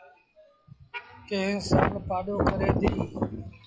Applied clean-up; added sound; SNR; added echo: classical method log-MMSE.